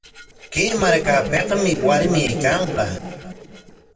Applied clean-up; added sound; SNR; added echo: neural separator model SepFormer DNS4.